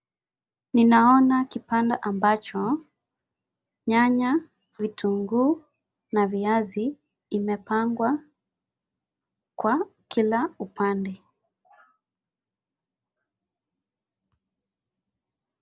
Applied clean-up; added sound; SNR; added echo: none; none; none; none.